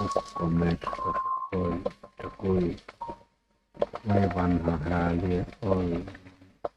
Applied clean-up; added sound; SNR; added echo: neural mask model RNNoise.